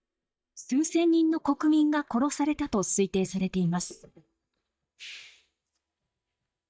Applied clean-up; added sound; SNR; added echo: neural mask model DeepFilterNet 3.